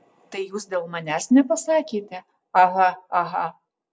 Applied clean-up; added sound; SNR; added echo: none; none; none; none.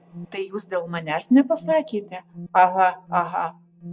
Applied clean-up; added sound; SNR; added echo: none; Alarm; 19 dB; none.